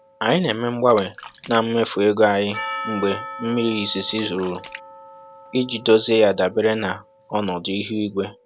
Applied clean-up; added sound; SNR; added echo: none; Percussion + Splash, splatter; 15 dB; none.